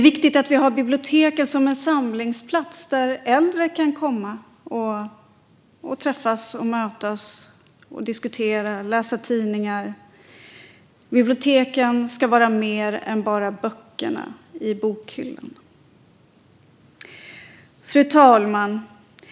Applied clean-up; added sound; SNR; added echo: none; none; none; none.